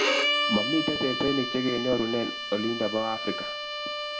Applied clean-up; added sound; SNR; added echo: none; Bowed string instrument; 1 dB; reverberation time 0.5 s.